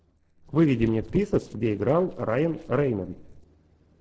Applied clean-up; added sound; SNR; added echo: neural separator model SepFormer DNS4.